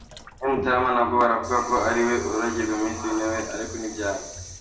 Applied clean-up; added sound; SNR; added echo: none; Sink (filling or washing) / Water tap, faucet; 17 dB; reverberation time 0.6 s.